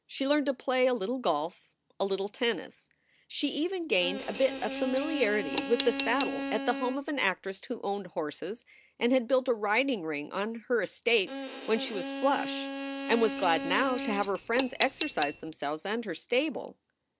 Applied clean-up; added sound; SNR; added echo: none; Bowed string instrument + Cutlery, silverware / Dishes, pots, and pans; 6 dB; none.